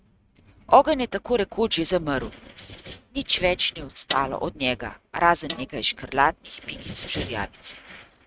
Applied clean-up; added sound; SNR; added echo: neural mask model RNNoise.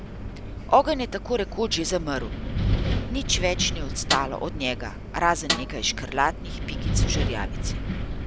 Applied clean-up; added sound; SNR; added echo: none; Wind + Snare drum; 1 dB; none.